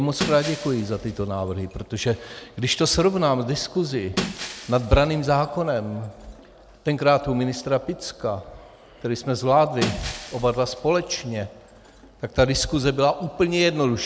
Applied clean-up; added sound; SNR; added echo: none; Shatter; 13 dB; none.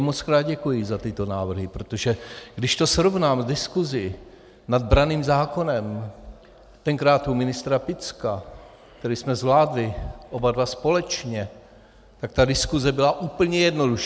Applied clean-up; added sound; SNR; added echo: none; none; none; none.